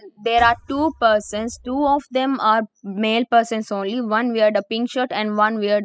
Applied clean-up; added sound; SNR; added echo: classical method spectral subtraction.